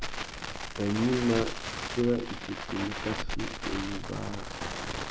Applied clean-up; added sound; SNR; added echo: none; Crackle; 3 dB; none.